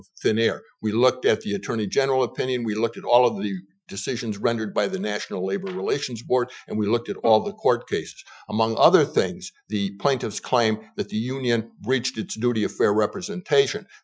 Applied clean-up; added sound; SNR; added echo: classical method Wiener filter.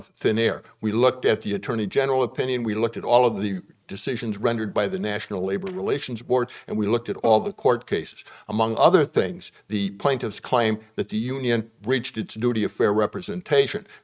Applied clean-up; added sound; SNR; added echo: neural mask model RNNoise.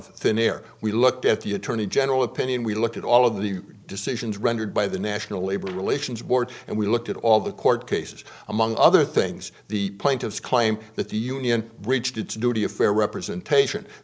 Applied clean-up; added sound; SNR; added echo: none; none; none; none.